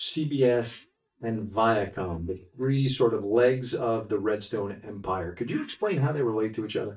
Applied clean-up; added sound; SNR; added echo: neural mask model DeepFilterNet 3.